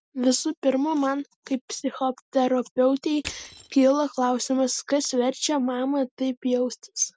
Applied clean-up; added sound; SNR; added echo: none; Crushing; 19 dB; none.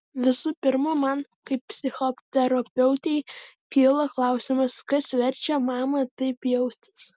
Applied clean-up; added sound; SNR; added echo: none; none; none; none.